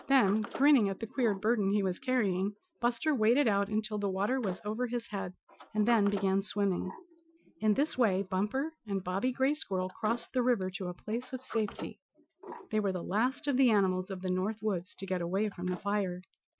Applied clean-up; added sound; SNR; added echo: classical method Wiener filter.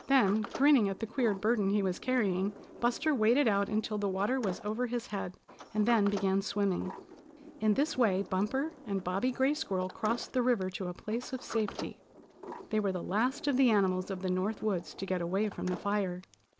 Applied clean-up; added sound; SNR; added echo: none; Sliding door; 17 dB; none.